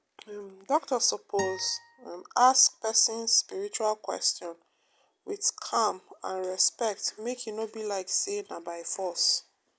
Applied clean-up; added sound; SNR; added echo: none; Acoustic guitar; 13 dB; none.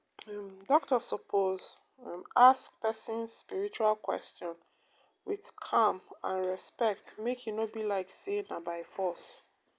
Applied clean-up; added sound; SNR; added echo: none; none; none; none.